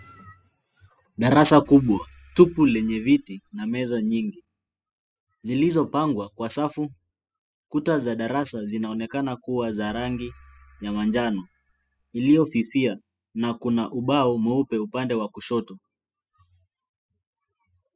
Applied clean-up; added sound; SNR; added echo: classical method spectral subtraction.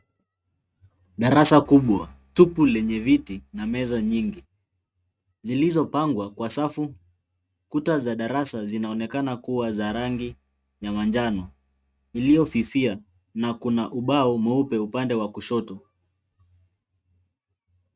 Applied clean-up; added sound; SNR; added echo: neural mask model RNNoise.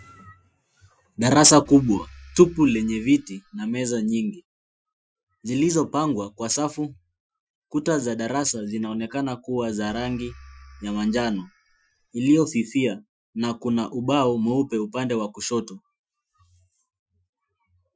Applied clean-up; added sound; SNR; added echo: classical method Wiener filter.